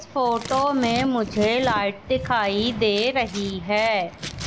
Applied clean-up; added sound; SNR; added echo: none; Scissors; 14 dB; none.